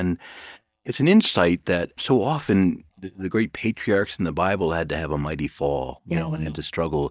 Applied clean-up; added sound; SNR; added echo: neural mask model DeepFilterNet 3.